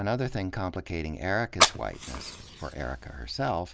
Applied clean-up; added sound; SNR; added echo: none; Fire; -2 dB; none.